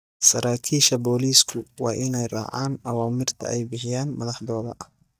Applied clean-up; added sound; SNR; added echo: neural mask model DeepFilterNet 3.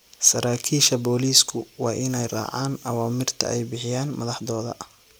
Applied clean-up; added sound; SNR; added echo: none; none; none; none.